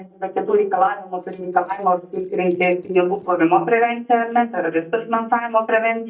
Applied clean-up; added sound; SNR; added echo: neural mask model DeepFilterNet 3.